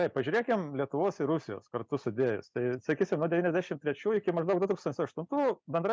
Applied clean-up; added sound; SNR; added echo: none; none; none; none.